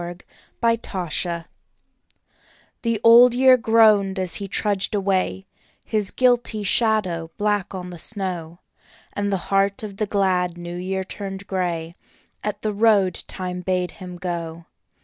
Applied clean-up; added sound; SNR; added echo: none; none; none; none.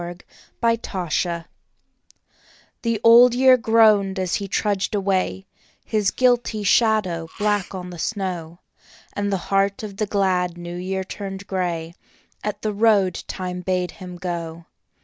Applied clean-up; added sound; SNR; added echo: none; Sneeze; 20 dB; none.